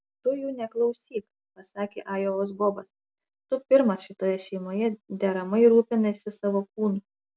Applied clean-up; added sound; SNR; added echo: none; none; none; none.